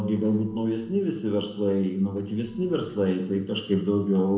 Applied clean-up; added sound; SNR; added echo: neural separator model SepFormer DNS4.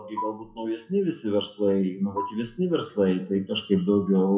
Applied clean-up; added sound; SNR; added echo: classical method WPE with log-MMSE.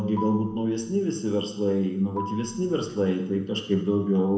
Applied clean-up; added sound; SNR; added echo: none; Marimba, xylophone; 16 dB; reverberation time 1.0 s.